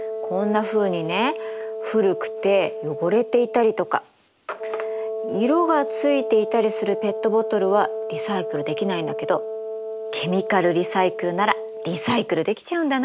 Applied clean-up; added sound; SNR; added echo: none; Wind instrument, woodwind instrument; 7 dB; none.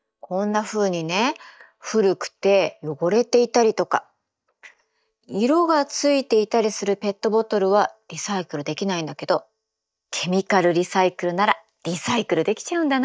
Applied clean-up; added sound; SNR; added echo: neural mask model DeepFilterNet 3.